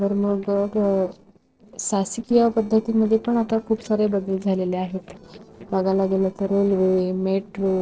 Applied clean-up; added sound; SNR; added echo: neural separator model SepFormer DNS4.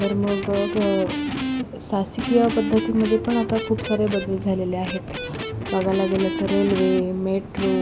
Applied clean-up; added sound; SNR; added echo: none; Electric guitar; 6 dB; none.